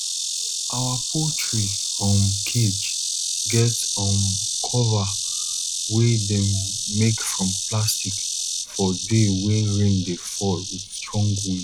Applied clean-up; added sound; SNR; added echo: neural mask model RNNoise.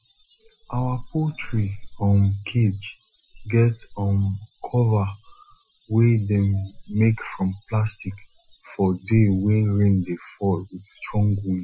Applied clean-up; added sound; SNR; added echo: classical method Wiener filter.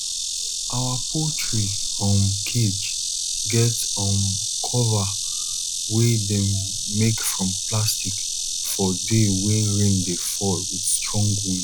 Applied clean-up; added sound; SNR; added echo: none; Insect; 2 dB; none.